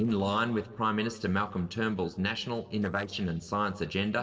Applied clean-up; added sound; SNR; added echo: neural separator model SepFormer DNS4.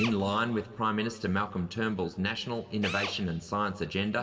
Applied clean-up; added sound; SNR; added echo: none; Drill; 13 dB; reverberation time 1.4 s.